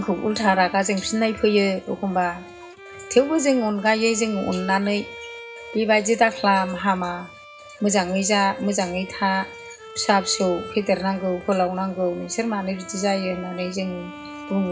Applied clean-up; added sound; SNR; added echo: none; Bowed string instrument; 16 dB; reverberation time 0.2 s.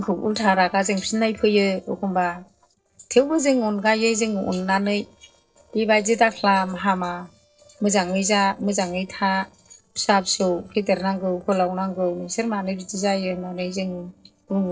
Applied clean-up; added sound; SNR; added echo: neural separator model SepFormer DNS4.